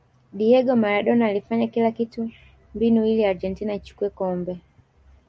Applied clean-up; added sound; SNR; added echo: none; none; none; none.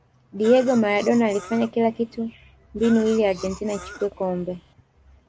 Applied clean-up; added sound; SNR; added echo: none; Cough; 18 dB; none.